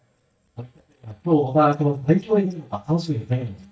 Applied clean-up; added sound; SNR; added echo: neural mask model DeepFilterNet 3.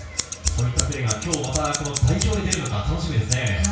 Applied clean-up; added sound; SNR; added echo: none; Scissors; 7 dB; reverberation time 0.6 s.